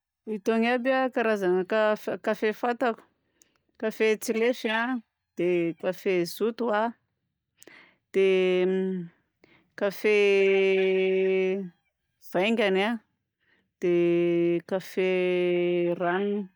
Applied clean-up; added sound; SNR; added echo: neural mask model DeepFilterNet 3.